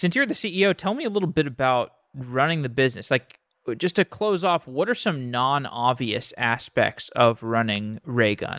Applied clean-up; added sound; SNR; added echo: none; none; none; none.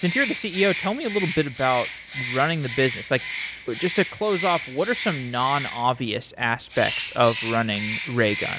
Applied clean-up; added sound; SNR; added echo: none; Bird; 8 dB; none.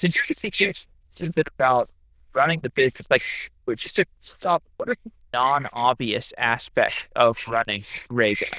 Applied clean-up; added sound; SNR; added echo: neural diffusion model UNIVERSE++.